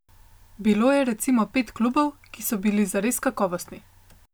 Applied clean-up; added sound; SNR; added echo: none; none; none; none.